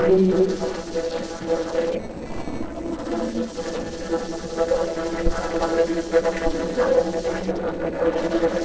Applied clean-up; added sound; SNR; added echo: neural separator model SepFormer DNS4.